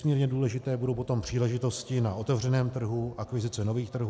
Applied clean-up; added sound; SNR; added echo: none; none; none; none.